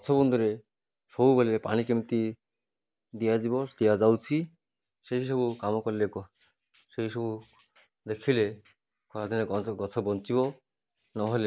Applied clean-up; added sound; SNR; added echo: none; none; none; none.